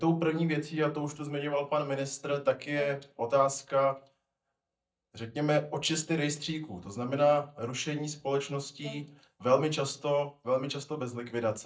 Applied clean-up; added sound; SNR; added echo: neural mask model DeepFilterNet 3.